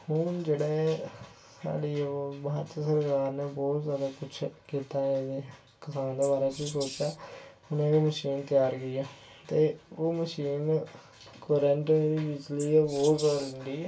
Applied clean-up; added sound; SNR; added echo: none; Wild animals; 14 dB; reverberation time 0.2 s.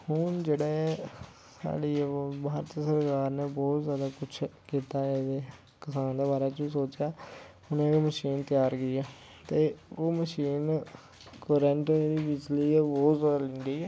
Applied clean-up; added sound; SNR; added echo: none; none; none; none.